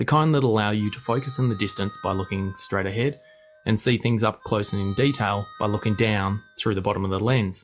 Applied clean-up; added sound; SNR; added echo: classical method log-MMSE.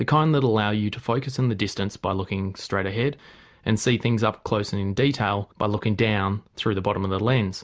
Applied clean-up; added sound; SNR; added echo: none; none; none; none.